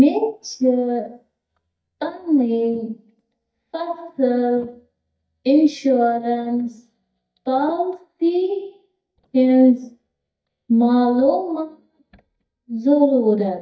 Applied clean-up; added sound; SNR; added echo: neural mask model DeepFilterNet 3.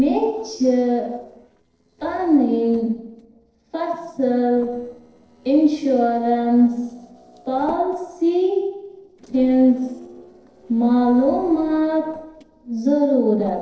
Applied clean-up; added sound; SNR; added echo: neural separator model SepFormer DNS4.